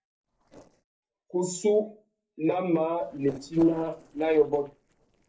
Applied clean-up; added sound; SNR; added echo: neural separator model SepFormer DNS4.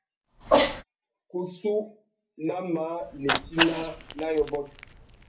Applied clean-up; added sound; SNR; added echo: none; Cat; -1 dB; reverberation time 0.3 s.